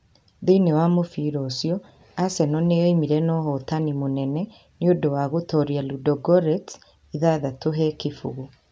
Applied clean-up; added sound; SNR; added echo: none; none; none; none.